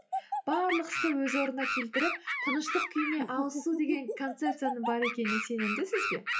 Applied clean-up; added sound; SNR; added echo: classical method log-MMSE.